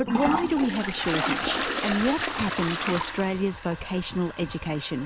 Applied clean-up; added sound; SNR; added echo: none; Toilet flush; 3 dB; none.